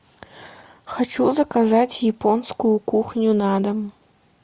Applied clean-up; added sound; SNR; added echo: none; none; none; none.